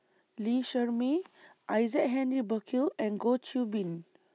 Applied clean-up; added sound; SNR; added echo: none; none; none; none.